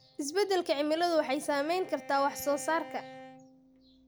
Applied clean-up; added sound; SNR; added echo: none; Bowed string instrument; 18 dB; none.